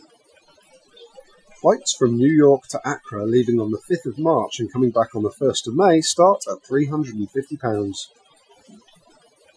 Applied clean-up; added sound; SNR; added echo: classical method Wiener filter.